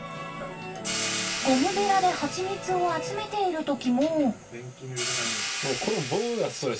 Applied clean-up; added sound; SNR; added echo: none; Hi-hat; 7 dB; reverberation time 0.2 s.